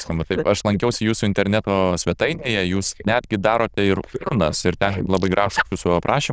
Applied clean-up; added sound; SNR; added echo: neural diffusion model UNIVERSE++.